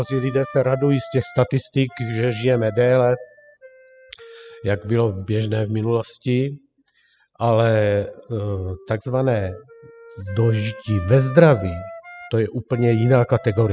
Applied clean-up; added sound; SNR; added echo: classical method spectral subtraction.